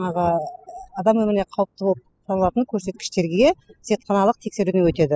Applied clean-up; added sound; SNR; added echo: classical method spectral subtraction.